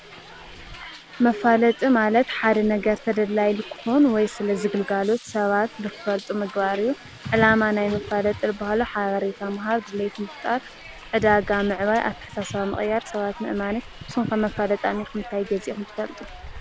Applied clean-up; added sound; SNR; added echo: none; Hiss; 18 dB; none.